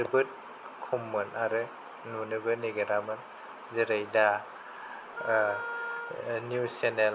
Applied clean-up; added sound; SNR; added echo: none; Wind instrument, woodwind instrument; 9 dB; none.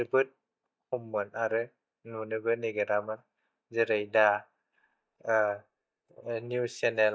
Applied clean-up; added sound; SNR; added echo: neural mask model DeepFilterNet 3.